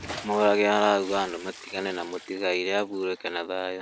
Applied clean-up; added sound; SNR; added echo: none; Bathtub (filling or washing) / Splash, splatter; 17 dB; none.